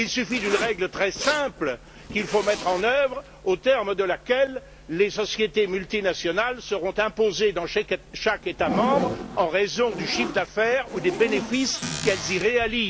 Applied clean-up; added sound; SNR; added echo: none; Zipper (clothing) + Squeak / Cupboard open or close; 10 dB; none.